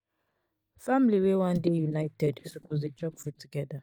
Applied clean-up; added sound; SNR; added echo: neural mask model DeepFilterNet 3.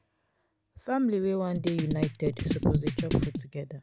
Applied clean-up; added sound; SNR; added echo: none; Drum kit; 1 dB; none.